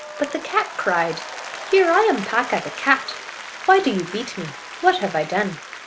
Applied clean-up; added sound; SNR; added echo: none; Applause; 12 dB; none.